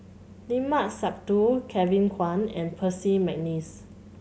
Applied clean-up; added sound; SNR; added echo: none; none; none; none.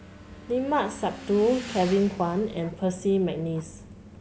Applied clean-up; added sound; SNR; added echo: none; Motorcycle / Engine; 17 dB; none.